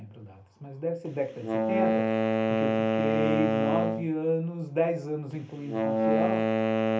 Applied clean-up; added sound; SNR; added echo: none; Wind instrument, woodwind instrument; -4 dB; reverberation time 0.3 s.